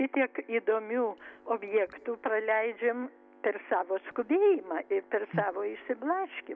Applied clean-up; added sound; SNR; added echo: none; none; none; none.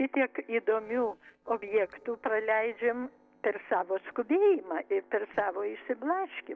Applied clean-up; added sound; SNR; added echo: neural separator model SepFormer DNS4.